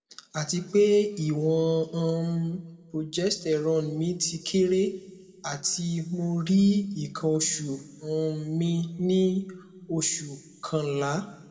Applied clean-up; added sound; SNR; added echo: none; none; none; reverberation time 1.1 s.